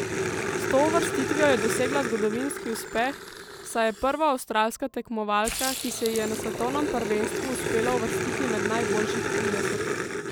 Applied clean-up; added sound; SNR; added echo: none; Growling; 2 dB; none.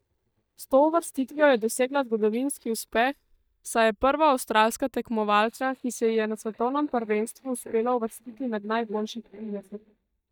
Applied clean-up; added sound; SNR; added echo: neural mask model DeepFilterNet 3.